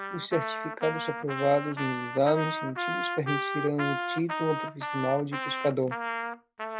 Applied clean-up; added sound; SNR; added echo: none; Trumpet; 4 dB; none.